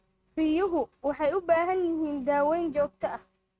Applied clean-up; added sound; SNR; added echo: neural mask model RNNoise.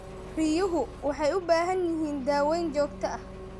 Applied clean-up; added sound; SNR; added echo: none; Engine; 14 dB; none.